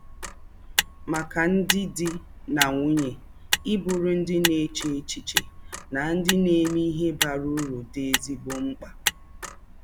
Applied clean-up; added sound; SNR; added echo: none; Motor vehicle (road); 5 dB; none.